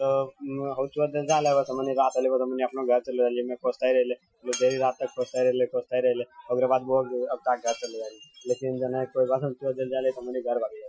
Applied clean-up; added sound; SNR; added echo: classical method Wiener filter.